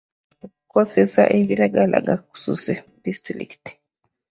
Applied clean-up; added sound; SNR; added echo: neural mask model DeepFilterNet 3.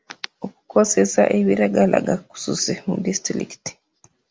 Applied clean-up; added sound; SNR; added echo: none; none; none; none.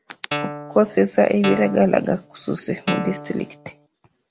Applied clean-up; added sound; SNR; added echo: none; Guitar; 9 dB; none.